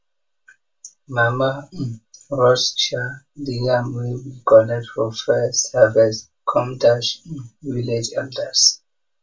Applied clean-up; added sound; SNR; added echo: none; none; none; reverberation time 0.2 s.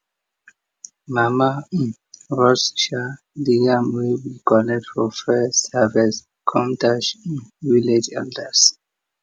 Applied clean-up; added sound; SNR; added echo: none; none; none; none.